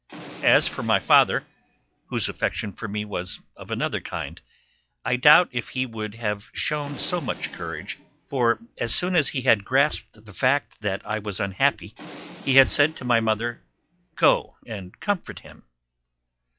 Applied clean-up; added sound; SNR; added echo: classical method log-MMSE.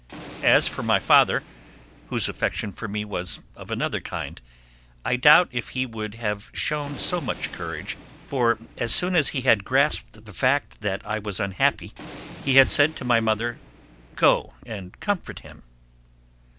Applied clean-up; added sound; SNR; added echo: none; Thunder; 17 dB; none.